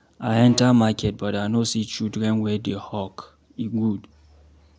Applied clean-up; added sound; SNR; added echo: none; Bowed string instrument; 19 dB; none.